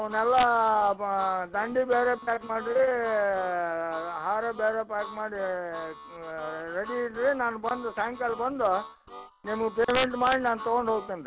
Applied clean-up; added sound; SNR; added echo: none; Harmonica; 16 dB; none.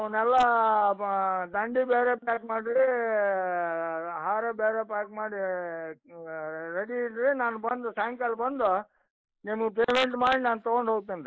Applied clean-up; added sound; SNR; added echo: neural mask model Resemble Enhance denoiser.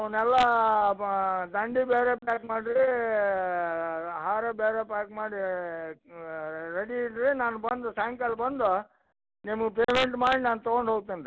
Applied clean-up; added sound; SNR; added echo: none; none; none; none.